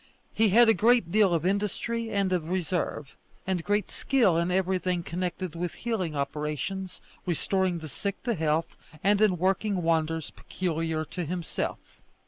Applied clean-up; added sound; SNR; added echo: none; none; none; none.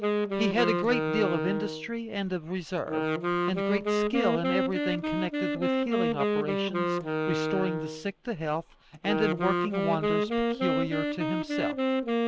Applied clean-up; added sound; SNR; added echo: none; Wind instrument, woodwind instrument; -3 dB; none.